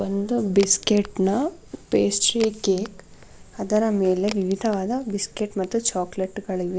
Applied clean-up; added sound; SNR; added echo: none; Crack; 20 dB; none.